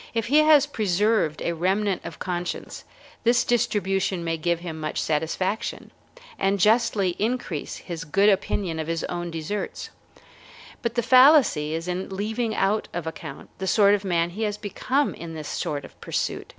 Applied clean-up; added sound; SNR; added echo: none; none; none; none.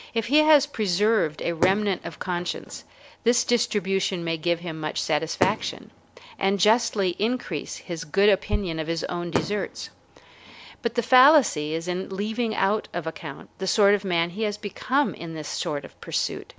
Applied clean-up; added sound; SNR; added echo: none; Fireworks; 12 dB; none.